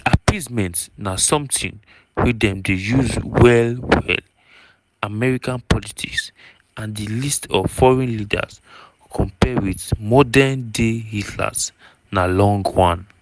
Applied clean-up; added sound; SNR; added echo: none; none; none; none.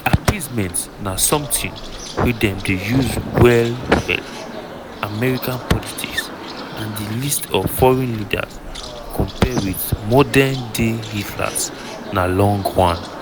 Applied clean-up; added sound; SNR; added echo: none; Bird; 12 dB; none.